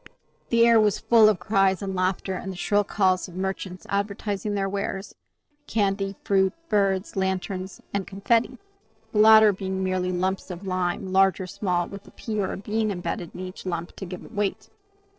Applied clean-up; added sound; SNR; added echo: neural separator model SepFormer DNS4.